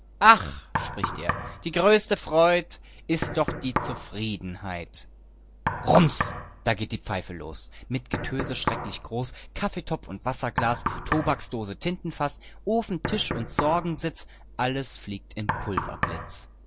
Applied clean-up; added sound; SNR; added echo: none; Knock; 7 dB; none.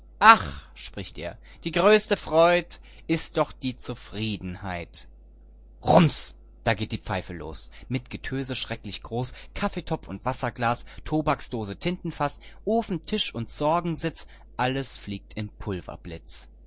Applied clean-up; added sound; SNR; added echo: none; none; none; none.